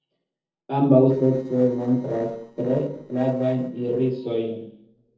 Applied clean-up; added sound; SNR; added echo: neural separator model SepFormer DNS4.